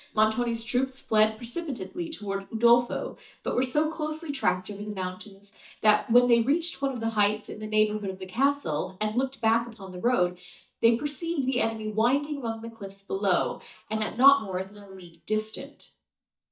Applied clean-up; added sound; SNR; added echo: neural mask model DeepFilterNet 3.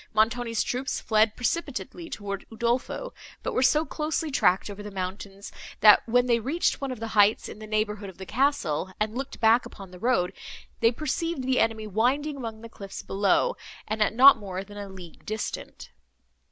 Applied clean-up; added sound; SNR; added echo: none; none; none; none.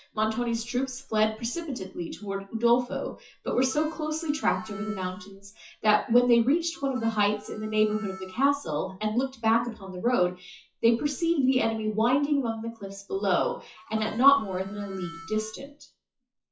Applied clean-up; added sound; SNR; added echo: classical method WPE with log-MMSE.